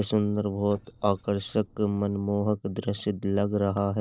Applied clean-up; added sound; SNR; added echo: neural separator model SepFormer DNS4.